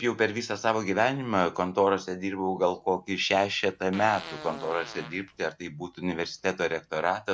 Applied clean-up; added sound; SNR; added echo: none; Fart; 15 dB; none.